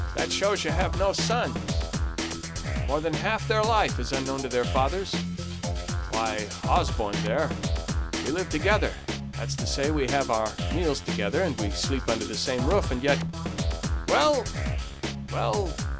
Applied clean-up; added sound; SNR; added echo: none; Drum kit; 1 dB; none.